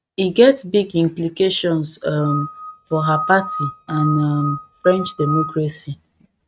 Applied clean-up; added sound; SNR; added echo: neural mask model RNNoise.